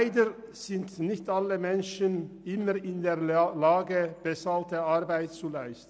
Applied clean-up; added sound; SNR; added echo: none; none; none; none.